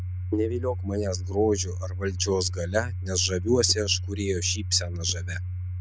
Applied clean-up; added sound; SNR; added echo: none; Domestic sounds, home sounds; 3 dB; none.